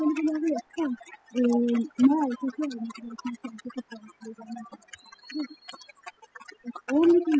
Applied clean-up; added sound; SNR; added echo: classical method spectral subtraction.